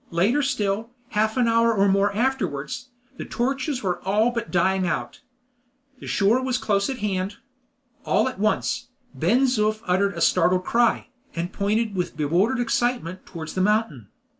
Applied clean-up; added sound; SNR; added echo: none; none; none; none.